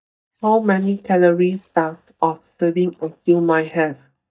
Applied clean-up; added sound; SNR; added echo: neural mask model DeepFilterNet 3.